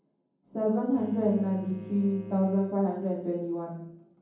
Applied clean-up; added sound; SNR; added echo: none; Bowed string instrument; 19 dB; reverberation time 1.2 s.